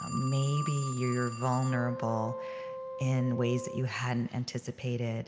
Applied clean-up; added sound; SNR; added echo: none; Wind instrument, woodwind instrument + Telephone; 10 dB; none.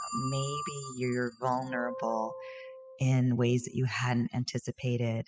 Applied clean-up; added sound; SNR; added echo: classical method spectral subtraction.